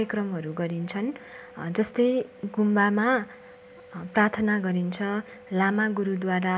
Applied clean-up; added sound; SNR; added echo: none; none; none; none.